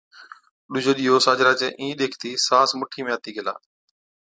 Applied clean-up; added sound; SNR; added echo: none; none; none; none.